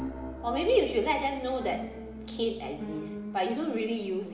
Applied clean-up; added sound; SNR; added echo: none; Piano; 10 dB; reverberation time 0.8 s.